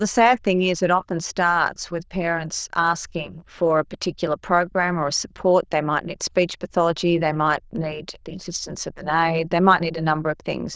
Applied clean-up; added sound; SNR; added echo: neural diffusion model UNIVERSE++.